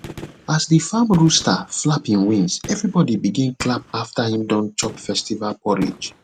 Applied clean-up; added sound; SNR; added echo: none; Gunshot, gunfire; 20 dB; none.